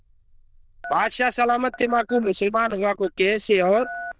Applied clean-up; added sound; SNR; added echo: neural diffusion model UNIVERSE++.